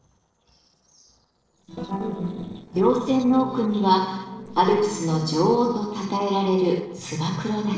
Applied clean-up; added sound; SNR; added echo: neural separator model SepFormer DNS4.